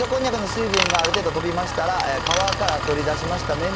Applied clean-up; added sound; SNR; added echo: none; Engine + Ratchet, pawl / Tools; 2 dB; none.